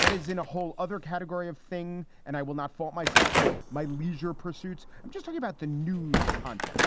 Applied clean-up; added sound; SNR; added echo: none; Slam / Wood; -3 dB; none.